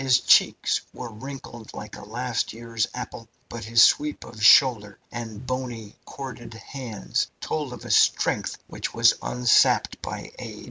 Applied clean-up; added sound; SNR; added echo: none; none; none; none.